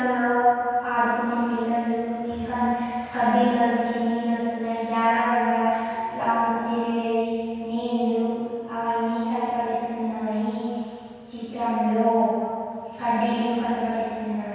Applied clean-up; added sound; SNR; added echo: none; none; none; reverberation time 2.1 s.